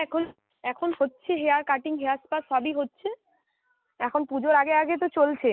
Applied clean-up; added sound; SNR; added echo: none; none; none; none.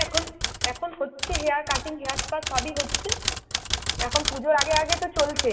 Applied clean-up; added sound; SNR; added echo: none; Typewriter; 1 dB; reverberation time 2.9 s.